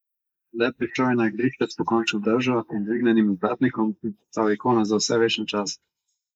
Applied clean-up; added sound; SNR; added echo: neural mask model Resemble Enhance denoiser.